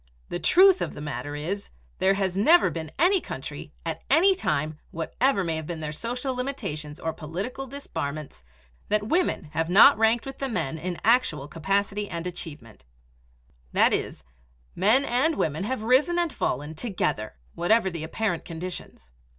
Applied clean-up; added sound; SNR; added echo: none; none; none; none.